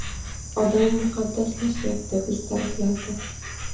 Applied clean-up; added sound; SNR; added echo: none; Insect; 7 dB; reverberation time 0.8 s.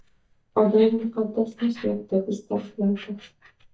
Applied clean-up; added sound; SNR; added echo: neural mask model DeepFilterNet 3.